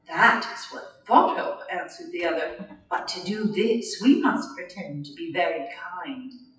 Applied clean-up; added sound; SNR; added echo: classical method WPE with log-MMSE.